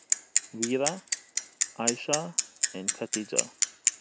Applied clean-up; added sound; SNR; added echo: none; Bicycle; -5 dB; none.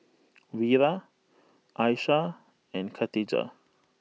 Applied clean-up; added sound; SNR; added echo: none; none; none; none.